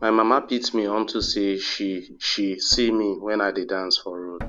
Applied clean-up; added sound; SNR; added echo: none; Thump, thud; 19 dB; none.